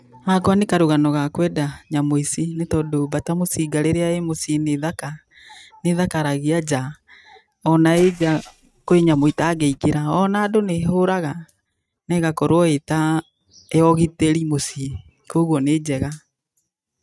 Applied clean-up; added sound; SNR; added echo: neural mask model RNNoise.